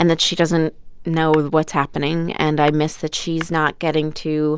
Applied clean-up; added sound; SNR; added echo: none; Tap / Glass; 18 dB; none.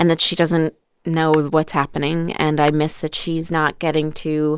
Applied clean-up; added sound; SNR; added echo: neural mask model Resemble Enhance denoiser.